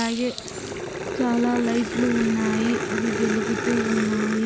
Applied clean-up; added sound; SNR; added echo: none; Growling; 4 dB; none.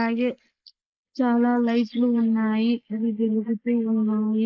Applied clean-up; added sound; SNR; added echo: neural mask model Resemble Enhance denoiser.